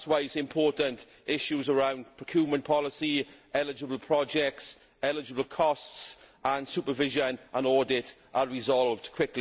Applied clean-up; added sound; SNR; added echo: none; none; none; none.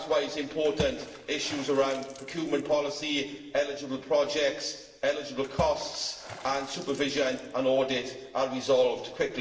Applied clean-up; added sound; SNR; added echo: none; Water / Splash, splatter; 17 dB; reverberation time 1.2 s.